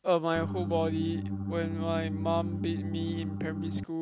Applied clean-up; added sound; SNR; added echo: none; Organ; 1 dB; none.